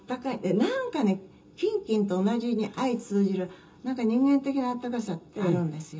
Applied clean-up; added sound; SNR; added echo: none; none; none; reverberation time 0.2 s.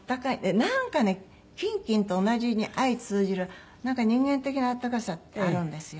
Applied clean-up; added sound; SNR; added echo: none; none; none; none.